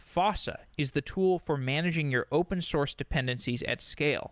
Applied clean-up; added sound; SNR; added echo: none; none; none; none.